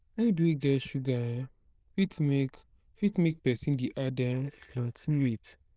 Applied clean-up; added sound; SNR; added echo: neural diffusion model UNIVERSE++.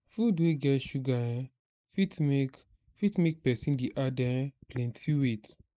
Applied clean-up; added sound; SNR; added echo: neural mask model Resemble Enhance denoiser.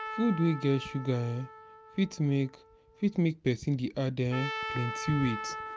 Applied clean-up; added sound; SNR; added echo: none; Trumpet; 10 dB; none.